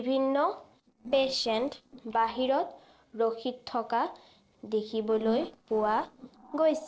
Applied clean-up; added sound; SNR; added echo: neural separator model SepFormer DNS4.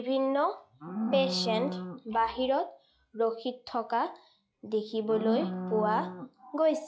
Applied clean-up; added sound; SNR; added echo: classical method log-MMSE.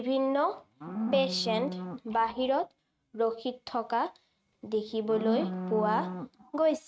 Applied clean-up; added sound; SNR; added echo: neural mask model RNNoise.